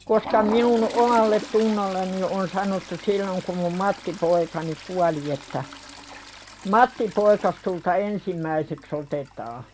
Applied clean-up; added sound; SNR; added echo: none; Toilet flush; 15 dB; none.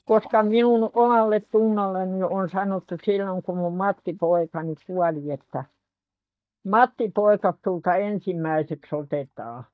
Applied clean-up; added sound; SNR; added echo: neural mask model DeepFilterNet 3.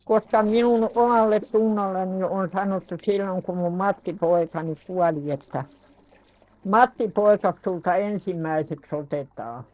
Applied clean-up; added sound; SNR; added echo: neural separator model SepFormer DNS4.